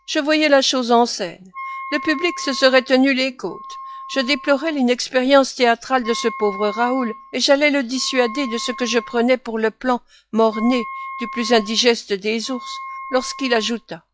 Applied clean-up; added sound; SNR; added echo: classical method log-MMSE.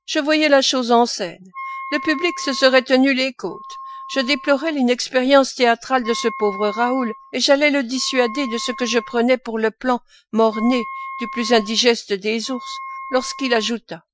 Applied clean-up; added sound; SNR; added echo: classical method Wiener filter.